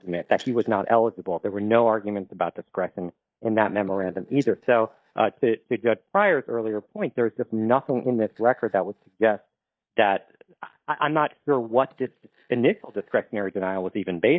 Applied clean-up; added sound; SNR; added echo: neural mask model DeepFilterNet 3.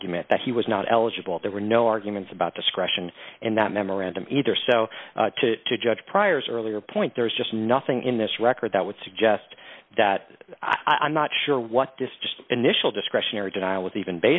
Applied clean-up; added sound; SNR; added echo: none; none; none; none.